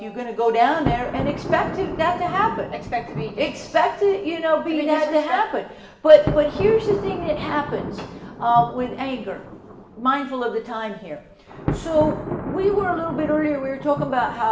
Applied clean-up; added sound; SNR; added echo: none; Thunder; 10 dB; reverberation time 0.8 s.